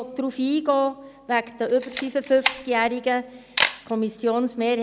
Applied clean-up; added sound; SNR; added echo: none; Camera; 7 dB; none.